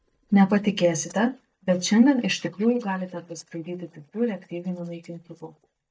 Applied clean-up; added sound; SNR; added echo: neural mask model DeepFilterNet 3.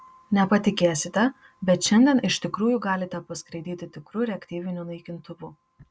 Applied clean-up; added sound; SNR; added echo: none; none; none; none.